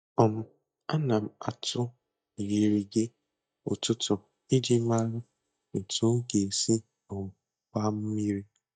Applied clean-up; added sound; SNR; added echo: neural mask model DeepFilterNet 3.